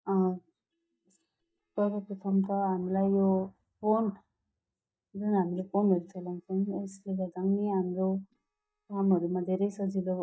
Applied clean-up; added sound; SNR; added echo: neural mask model DeepFilterNet 3.